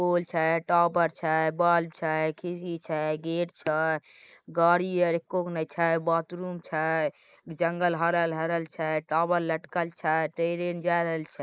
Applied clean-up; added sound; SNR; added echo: neural mask model Resemble Enhance denoiser.